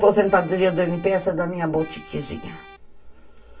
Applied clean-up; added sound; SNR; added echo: none; Accordion; 19 dB; reverberation time 0.1 s.